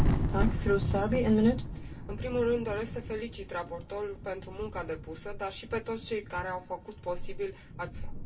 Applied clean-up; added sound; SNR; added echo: none; Thunder; 2 dB; reverberation time 0.1 s.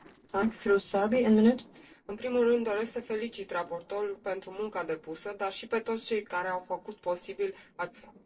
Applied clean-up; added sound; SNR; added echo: neural separator model SepFormer DNS4.